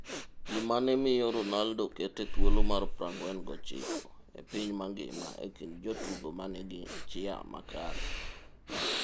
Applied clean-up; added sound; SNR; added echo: none; Breathing; -3 dB; none.